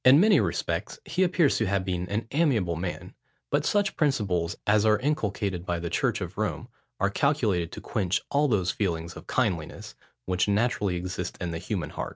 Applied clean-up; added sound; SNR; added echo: none; none; none; none.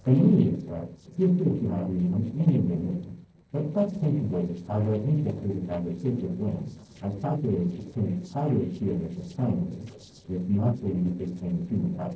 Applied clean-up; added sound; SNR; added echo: neural separator model SepFormer DNS4.